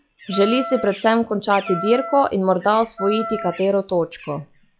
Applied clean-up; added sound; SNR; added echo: classical method log-MMSE.